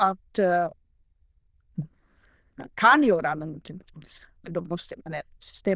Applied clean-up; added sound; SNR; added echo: neural diffusion model UNIVERSE++.